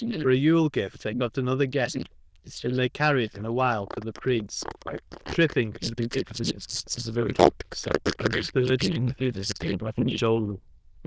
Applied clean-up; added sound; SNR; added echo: neural diffusion model UNIVERSE++.